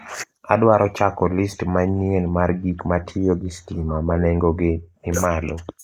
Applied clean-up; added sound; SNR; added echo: neural mask model Resemble Enhance denoiser.